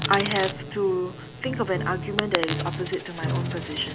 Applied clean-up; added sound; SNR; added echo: none; Piano + Coin (dropping); 3 dB; none.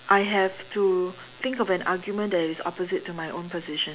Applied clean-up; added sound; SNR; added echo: none; none; none; none.